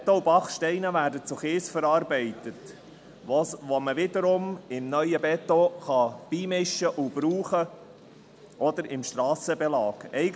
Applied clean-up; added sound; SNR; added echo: none; none; none; none.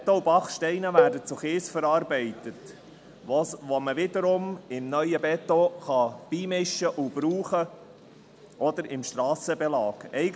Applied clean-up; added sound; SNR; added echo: none; Cowbell; 1 dB; none.